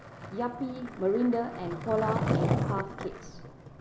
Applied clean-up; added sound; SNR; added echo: none; Skateboard; 1 dB; none.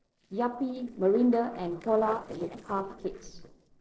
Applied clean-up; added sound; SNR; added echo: neural separator model SepFormer DNS4.